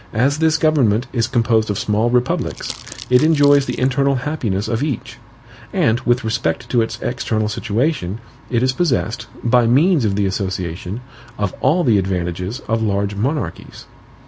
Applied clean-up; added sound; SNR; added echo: none; Crumpling, crinkling; 17 dB; none.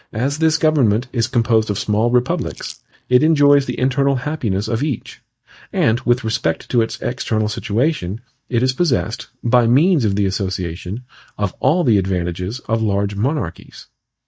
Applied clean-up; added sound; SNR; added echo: neural mask model DeepFilterNet 3.